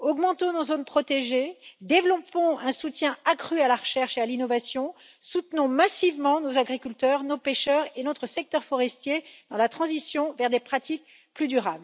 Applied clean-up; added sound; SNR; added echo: none; none; none; none.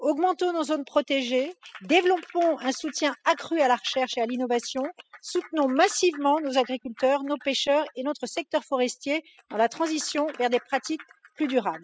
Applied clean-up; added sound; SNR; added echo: classical method spectral subtraction.